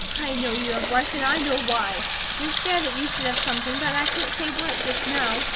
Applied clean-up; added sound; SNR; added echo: none; Sink (filling or washing) / Water tap, faucet; -3 dB; none.